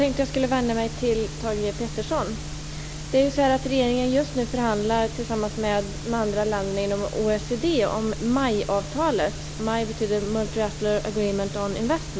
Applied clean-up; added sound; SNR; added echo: none; none; none; none.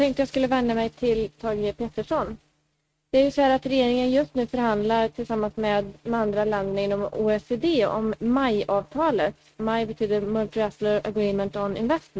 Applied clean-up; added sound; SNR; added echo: neural mask model RNNoise.